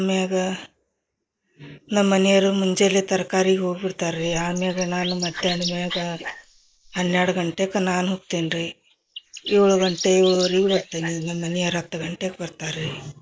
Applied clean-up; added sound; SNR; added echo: neural mask model Resemble Enhance denoiser.